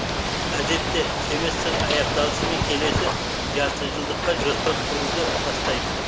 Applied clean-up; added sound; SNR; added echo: none; Ocean / Boat, Water vehicle; -3 dB; none.